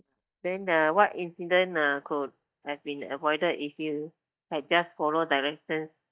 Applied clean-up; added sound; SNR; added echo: neural mask model DeepFilterNet 3.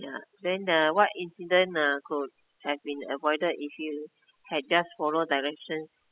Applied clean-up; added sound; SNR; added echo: classical method spectral subtraction.